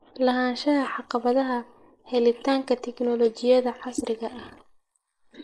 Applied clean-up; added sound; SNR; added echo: neural mask model Resemble Enhance denoiser.